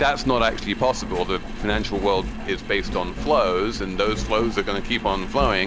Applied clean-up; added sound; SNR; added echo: none; Engine; 7 dB; none.